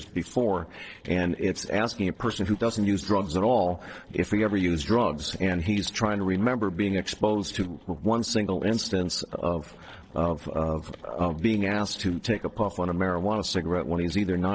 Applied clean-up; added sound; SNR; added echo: neural separator model SepFormer DNS4.